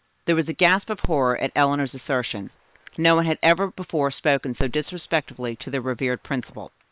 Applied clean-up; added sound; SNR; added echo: neural separator model SepFormer WHAM!.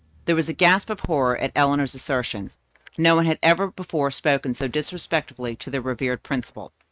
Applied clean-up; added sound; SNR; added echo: neural mask model RNNoise.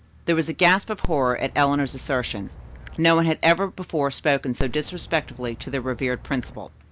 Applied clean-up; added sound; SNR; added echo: none; Dog; 8 dB; none.